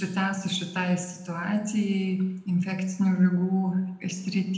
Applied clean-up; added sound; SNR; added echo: none; none; none; reverberation time 0.8 s.